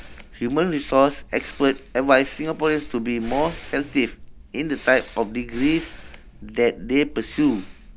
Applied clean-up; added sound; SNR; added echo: none; Breathing; 15 dB; none.